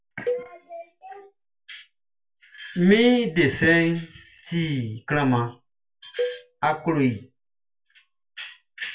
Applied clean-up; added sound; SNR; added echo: none; Cowbell; 9 dB; reverberation time 0.2 s.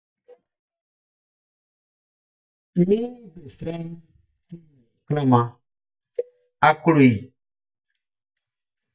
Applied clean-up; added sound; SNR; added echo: neural mask model DeepFilterNet 3.